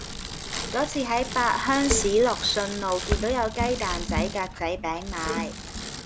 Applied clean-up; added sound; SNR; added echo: none; Bicycle; 5 dB; none.